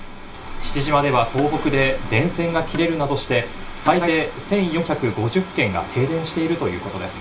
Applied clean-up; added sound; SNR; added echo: none; Percussion; 15 dB; reverberation time 0.3 s.